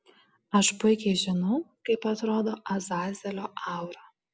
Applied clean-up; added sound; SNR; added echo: none; none; none; none.